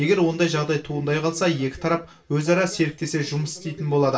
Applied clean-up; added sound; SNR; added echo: none; none; none; reverberation time 0.2 s.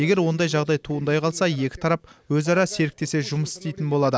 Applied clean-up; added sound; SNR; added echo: none; none; none; none.